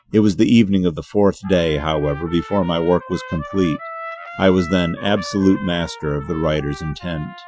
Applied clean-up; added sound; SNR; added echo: classical method Wiener filter.